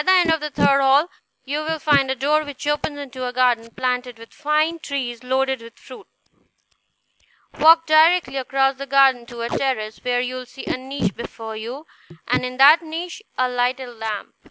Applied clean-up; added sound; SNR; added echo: none; Packing tape, duct tape; 12 dB; none.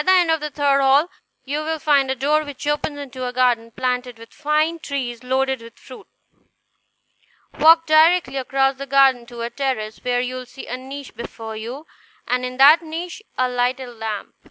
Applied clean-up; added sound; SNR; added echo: none; none; none; none.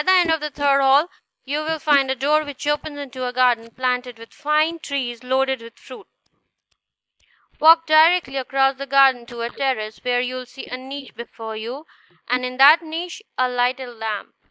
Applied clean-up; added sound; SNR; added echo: neural mask model DeepFilterNet 3.